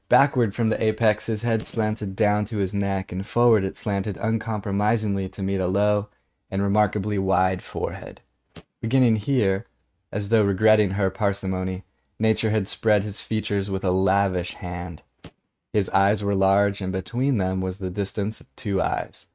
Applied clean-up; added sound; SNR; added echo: neural mask model RNNoise.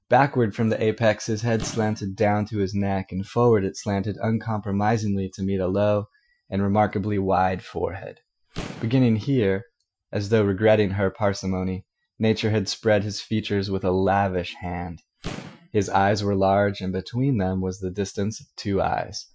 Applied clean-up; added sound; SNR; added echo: classical method Wiener filter.